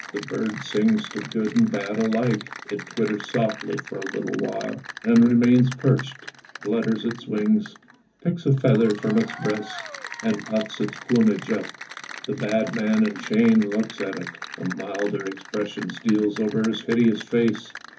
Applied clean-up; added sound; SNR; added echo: none; Applause / Cheering; 15 dB; reverberation time 0.3 s.